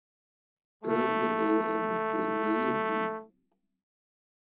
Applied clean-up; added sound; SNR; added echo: none; Brass instrument; -5 dB; reverberation time 0.6 s.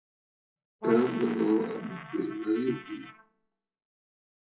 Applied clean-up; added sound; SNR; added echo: classical method WPE with log-MMSE.